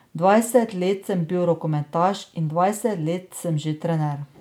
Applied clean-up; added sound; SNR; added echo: none; none; none; none.